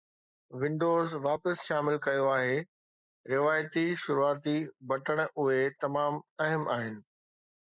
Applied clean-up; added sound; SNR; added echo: neural mask model Resemble Enhance denoiser.